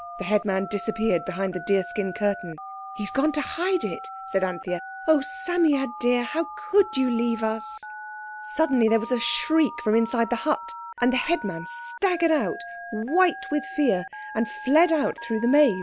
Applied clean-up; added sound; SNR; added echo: none; Telephone; 13 dB; none.